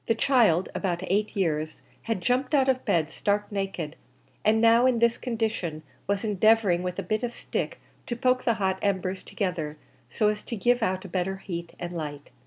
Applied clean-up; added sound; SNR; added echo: none; none; none; none.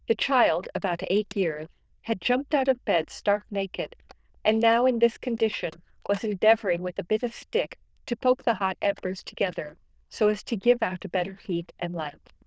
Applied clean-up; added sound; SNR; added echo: neural diffusion model UNIVERSE++.